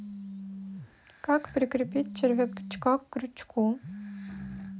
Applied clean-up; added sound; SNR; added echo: none; Telephone; 11 dB; none.